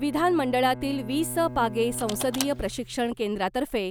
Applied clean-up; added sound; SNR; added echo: none; Car + Bowed string instrument; 12 dB; none.